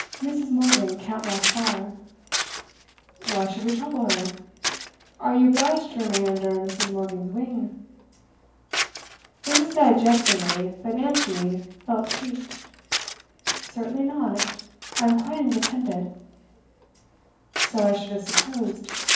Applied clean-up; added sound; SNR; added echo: none; Scissors; 4 dB; reverberation time 0.9 s.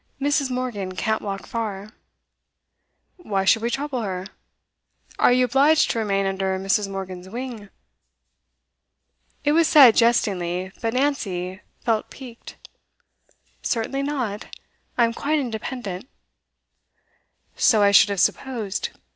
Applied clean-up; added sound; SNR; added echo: none; none; none; none.